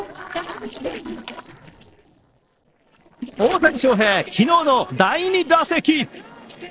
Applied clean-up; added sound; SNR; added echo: neural separator model SepFormer DNS4.